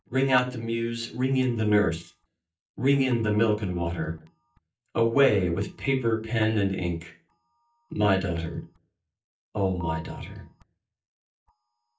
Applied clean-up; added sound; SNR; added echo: neural mask model DeepFilterNet 3.